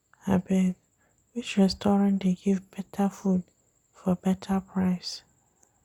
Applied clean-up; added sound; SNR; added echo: none; none; none; none.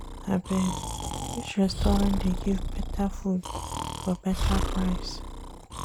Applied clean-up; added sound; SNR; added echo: none; Breathing; 1 dB; none.